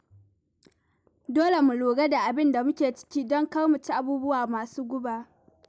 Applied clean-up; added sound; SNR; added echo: none; none; none; none.